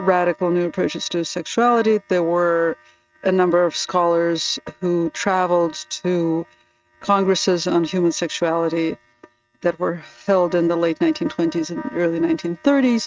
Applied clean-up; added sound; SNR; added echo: neural mask model RNNoise.